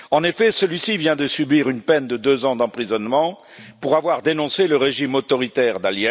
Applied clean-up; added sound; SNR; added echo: none; none; none; none.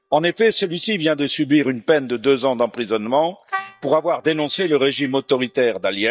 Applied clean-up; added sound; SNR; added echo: neural mask model DeepFilterNet 3.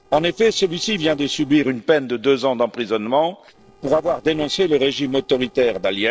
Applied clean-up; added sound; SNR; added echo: neural separator model SepFormer DNS4.